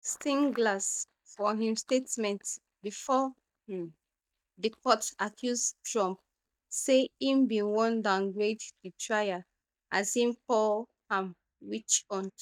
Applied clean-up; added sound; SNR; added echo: neural mask model DeepFilterNet 3.